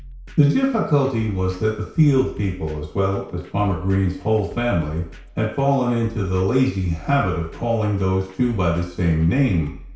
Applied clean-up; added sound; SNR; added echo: none; Drum kit; 19 dB; reverberation time 0.6 s.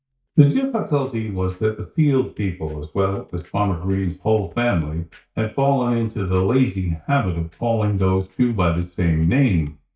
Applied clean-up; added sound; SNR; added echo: neural mask model DeepFilterNet 3.